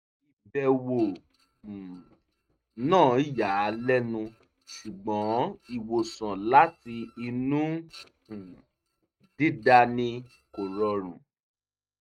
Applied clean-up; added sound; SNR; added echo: neural mask model RNNoise.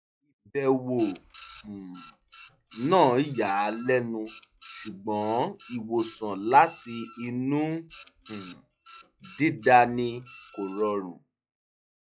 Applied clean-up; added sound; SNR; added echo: classical method log-MMSE.